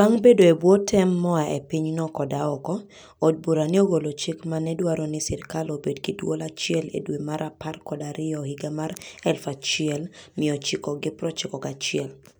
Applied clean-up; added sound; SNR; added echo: none; none; none; none.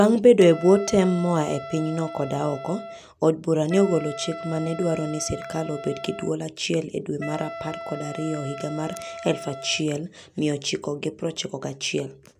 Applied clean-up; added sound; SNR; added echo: none; Wind instrument, woodwind instrument; 13 dB; none.